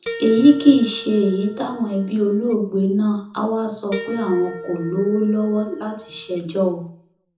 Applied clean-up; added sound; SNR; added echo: none; Harp; 16 dB; reverberation time 0.6 s.